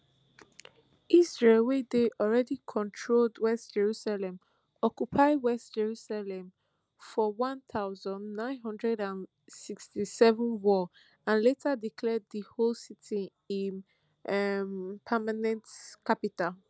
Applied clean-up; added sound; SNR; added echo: none; none; none; none.